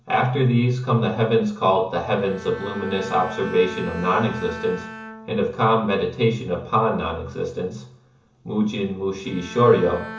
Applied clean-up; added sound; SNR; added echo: none; Bowed string instrument; 16 dB; reverberation time 0.7 s.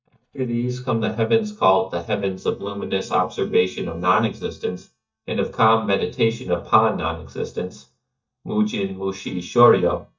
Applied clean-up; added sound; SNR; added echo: neural mask model DeepFilterNet 3.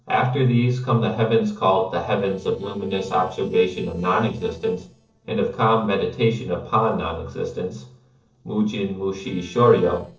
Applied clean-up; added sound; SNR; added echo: neural separator model SepFormer DNS4.